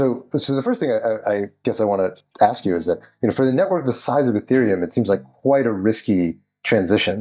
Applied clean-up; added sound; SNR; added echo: neural mask model DeepFilterNet 3.